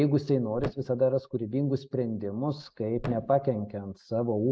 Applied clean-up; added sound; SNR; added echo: neural mask model RNNoise.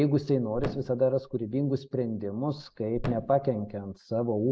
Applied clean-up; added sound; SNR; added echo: none; Thump, thud; 12 dB; none.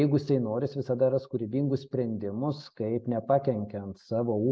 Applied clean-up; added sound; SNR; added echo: none; none; none; none.